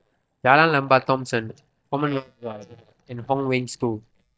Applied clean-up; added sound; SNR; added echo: neural mask model DeepFilterNet 3.